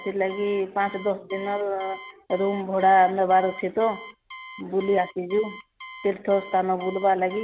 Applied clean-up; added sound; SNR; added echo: none; Alarm; 16 dB; none.